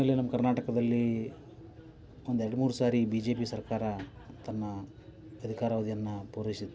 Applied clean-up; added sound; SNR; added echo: none; none; none; none.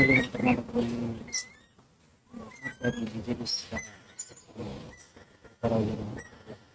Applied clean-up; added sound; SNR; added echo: neural mask model RNNoise.